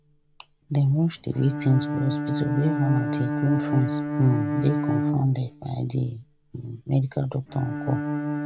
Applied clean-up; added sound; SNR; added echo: none; Bowed string instrument; 4 dB; none.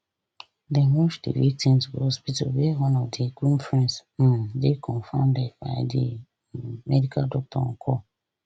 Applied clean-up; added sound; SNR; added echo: none; none; none; none.